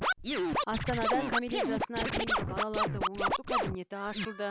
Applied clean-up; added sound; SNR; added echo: none; Scratching (performance technique); -4 dB; none.